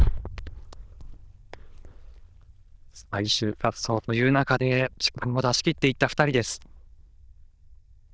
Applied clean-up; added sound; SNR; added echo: neural diffusion model UNIVERSE++.